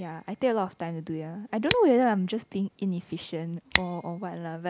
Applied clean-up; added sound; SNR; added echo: none; Scissors; 10 dB; none.